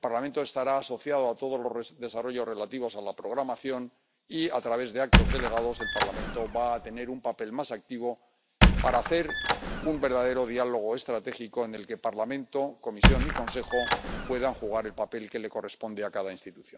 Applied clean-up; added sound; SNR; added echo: none; Squeak; -4 dB; none.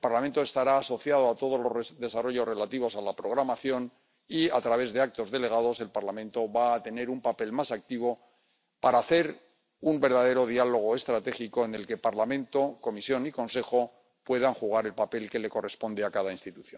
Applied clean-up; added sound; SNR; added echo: none; none; none; none.